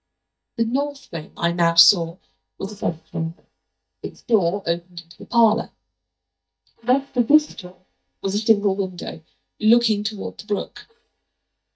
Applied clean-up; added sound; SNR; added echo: neural mask model DeepFilterNet 3.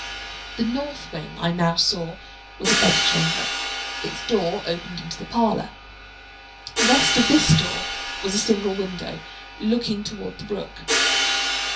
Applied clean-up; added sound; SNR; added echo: none; Hi-hat; 2 dB; reverberation time 0.3 s.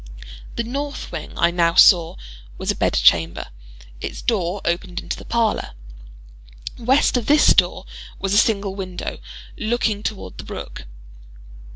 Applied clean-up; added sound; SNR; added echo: none; none; none; none.